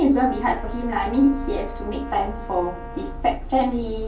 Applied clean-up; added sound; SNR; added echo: none; Brass instrument; 16 dB; reverberation time 0.2 s.